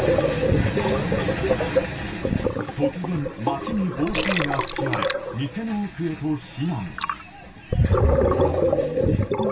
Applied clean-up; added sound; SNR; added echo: none; Gurgling; -5 dB; reverberation time 0.2 s.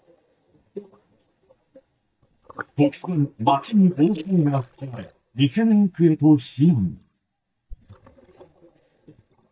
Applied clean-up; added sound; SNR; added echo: neural mask model DeepFilterNet 3.